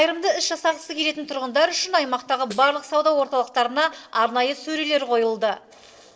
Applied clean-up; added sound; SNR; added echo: neural separator model SepFormer DNS4.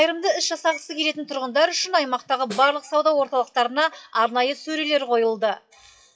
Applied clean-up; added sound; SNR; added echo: classical method WPE with log-MMSE.